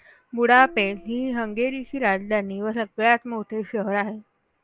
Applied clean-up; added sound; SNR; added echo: none; Gong; 20 dB; none.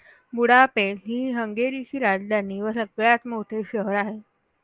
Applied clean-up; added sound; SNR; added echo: none; none; none; none.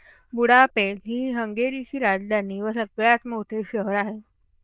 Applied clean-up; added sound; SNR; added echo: neural diffusion model UNIVERSE++.